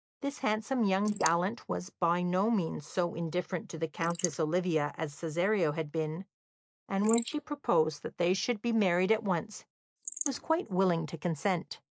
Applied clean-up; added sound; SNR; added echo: neural mask model Resemble Enhance denoiser.